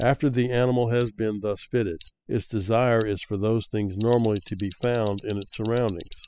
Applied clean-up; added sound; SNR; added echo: classical method spectral subtraction.